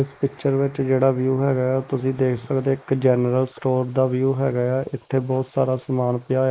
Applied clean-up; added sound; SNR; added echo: neural mask model Resemble Enhance denoiser.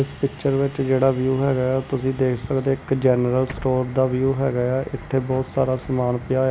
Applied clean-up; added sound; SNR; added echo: none; Bus; 20 dB; none.